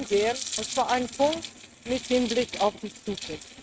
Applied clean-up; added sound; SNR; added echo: neural mask model RNNoise.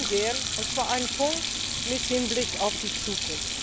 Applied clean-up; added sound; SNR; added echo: none; Sink (filling or washing); -1 dB; none.